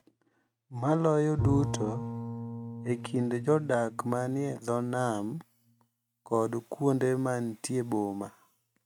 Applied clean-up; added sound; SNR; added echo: neural mask model RNNoise.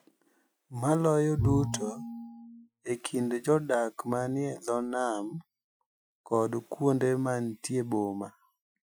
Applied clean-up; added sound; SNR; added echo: classical method Wiener filter.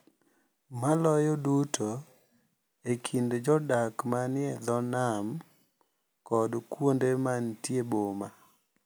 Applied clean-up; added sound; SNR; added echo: none; none; none; none.